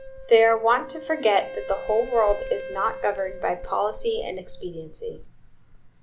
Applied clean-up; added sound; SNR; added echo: none; Bell + Wind instrument, woodwind instrument; 11 dB; none.